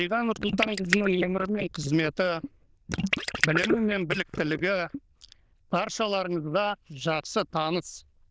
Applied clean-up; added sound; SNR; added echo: neural diffusion model UNIVERSE++.